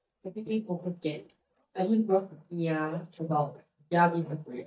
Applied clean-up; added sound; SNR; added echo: neural mask model DeepFilterNet 3.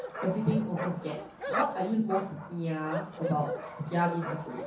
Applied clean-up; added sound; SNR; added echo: none; Bark; 7 dB; reverberation time 0.6 s.